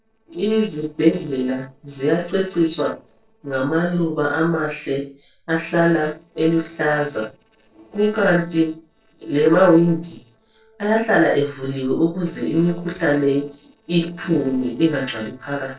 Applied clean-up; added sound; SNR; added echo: neural separator model SepFormer DNS4.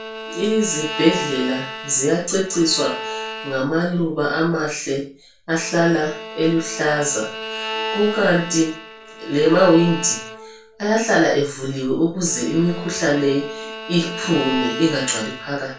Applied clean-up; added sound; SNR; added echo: none; Bowed string instrument; 11 dB; reverberation time 0.3 s.